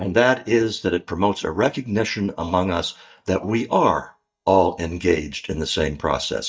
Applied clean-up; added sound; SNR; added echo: neural mask model DeepFilterNet 3.